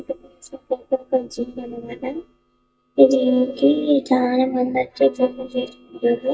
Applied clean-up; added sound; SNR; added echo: neural mask model DeepFilterNet 3.